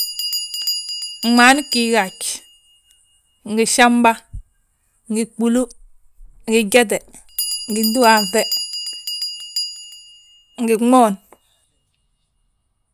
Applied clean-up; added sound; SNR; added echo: none; Bell; 10 dB; none.